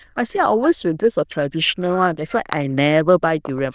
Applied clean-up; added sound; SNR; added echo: neural diffusion model UNIVERSE++.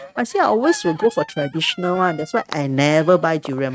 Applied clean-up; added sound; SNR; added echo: neural mask model RNNoise.